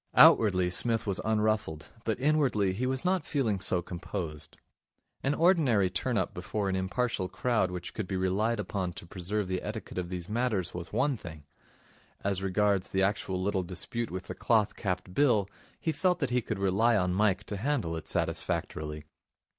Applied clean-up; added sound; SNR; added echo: none; none; none; none.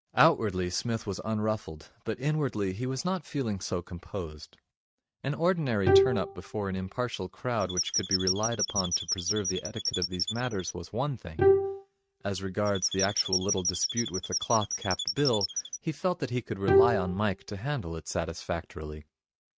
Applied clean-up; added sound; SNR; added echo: neural mask model RNNoise.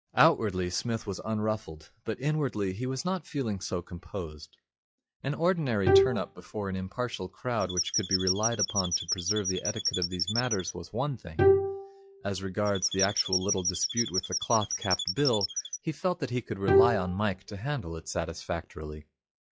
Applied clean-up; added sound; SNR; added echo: classical method log-MMSE.